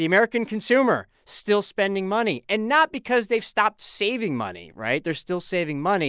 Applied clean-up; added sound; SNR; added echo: none; none; none; none.